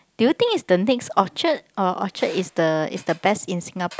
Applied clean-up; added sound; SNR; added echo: none; none; none; none.